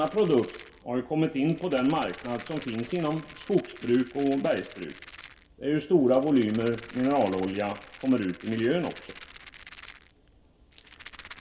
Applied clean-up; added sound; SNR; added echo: none; Rattle; 19 dB; reverberation time 0.2 s.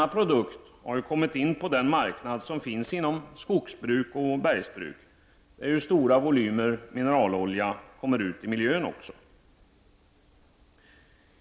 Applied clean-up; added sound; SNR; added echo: none; none; none; none.